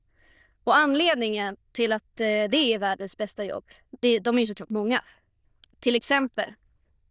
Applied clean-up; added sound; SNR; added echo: neural diffusion model UNIVERSE++.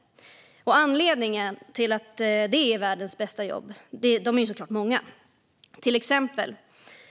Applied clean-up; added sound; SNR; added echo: none; none; none; none.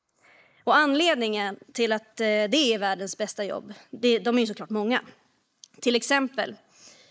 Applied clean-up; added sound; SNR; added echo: neural mask model Resemble Enhance denoiser.